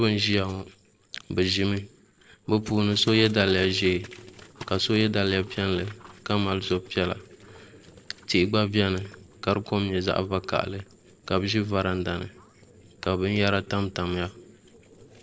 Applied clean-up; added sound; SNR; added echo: neural separator model SepFormer DNS4.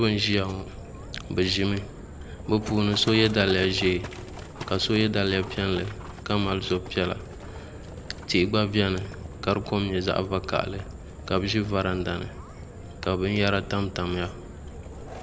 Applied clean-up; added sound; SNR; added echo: none; Livestock, farm animals, working animals; 12 dB; none.